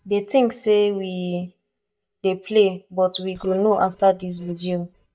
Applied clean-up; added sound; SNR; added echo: neural mask model DeepFilterNet 3.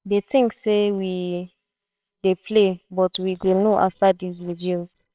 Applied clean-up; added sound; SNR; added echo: neural separator model SepFormer WHAMR!.